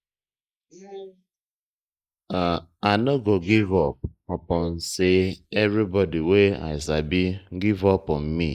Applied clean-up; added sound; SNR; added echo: neural mask model Resemble Enhance denoiser.